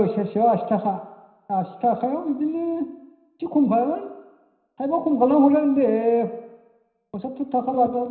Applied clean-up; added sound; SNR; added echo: none; none; none; reverberation time 0.9 s.